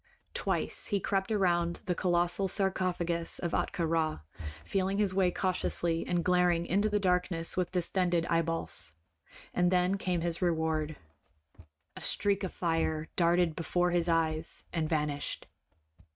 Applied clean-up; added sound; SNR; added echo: neural mask model RNNoise.